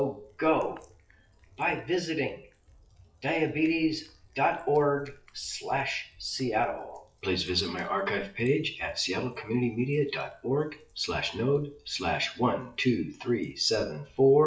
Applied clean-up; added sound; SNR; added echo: classical method WPE with log-MMSE.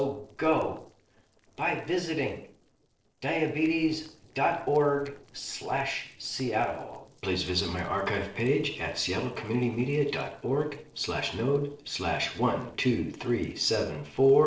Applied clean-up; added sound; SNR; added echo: neural separator model SepFormer DNS4.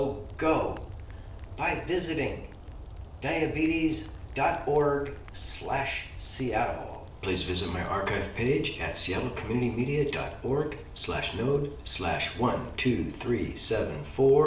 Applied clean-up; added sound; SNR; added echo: none; Rain; 13 dB; reverberation time 0.6 s.